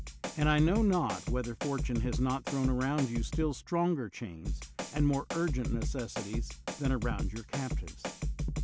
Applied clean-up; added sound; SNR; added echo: none; Drum kit; 3 dB; none.